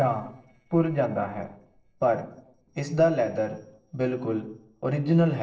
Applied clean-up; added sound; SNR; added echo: neural separator model SepFormer DNS4.